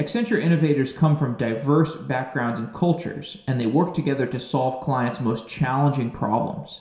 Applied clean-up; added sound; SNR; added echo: none; none; none; reverberation time 0.7 s.